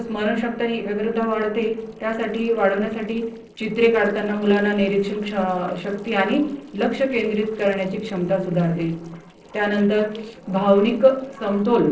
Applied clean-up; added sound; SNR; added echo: neural separator model SepFormer DNS4.